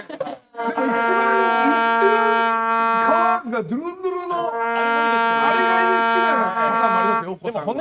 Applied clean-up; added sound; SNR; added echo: neural mask model RNNoise.